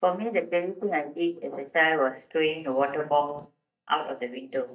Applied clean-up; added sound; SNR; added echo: neural mask model DeepFilterNet 3.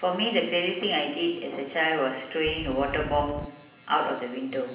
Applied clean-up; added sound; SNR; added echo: none; Wind; 9 dB; reverberation time 0.8 s.